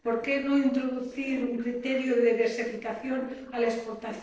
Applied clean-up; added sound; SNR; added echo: neural separator model SepFormer DNS4.